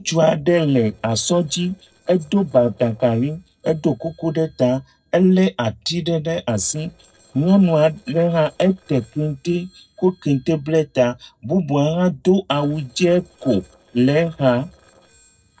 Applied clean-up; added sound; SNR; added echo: neural separator model SepFormer DNS4.